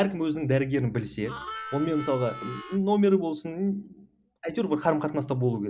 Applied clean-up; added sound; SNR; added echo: none; Harmonica; 12 dB; none.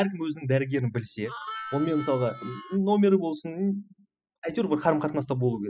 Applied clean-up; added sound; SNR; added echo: classical method spectral subtraction.